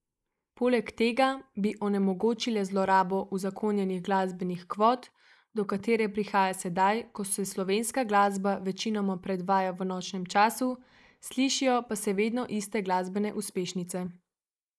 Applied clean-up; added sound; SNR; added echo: neural mask model Resemble Enhance denoiser.